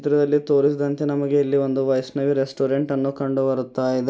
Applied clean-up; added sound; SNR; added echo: none; none; none; none.